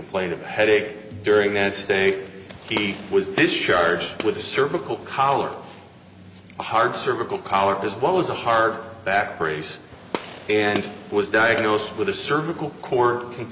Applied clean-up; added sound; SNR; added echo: none; Gunshot, gunfire; 13 dB; none.